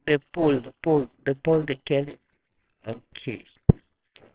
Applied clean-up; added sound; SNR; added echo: neural separator model SepFormer WHAMR!.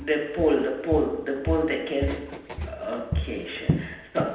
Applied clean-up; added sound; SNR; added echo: none; Walk, footsteps; 5 dB; reverberation time 0.9 s.